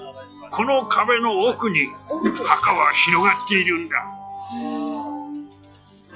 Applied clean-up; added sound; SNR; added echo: classical method log-MMSE.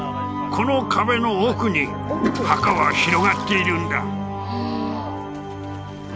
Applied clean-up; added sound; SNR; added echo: none; Toilet flush; 12 dB; none.